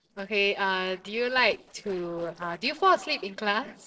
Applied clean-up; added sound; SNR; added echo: neural separator model SepFormer DNS4.